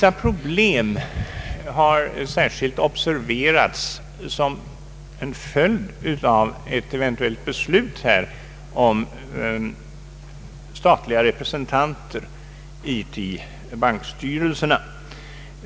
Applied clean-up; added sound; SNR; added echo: none; none; none; none.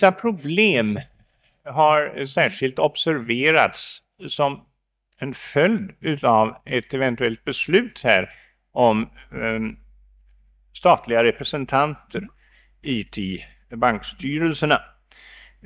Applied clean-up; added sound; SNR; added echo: neural mask model DeepFilterNet 3.